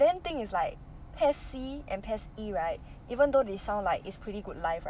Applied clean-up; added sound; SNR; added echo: none; none; none; none.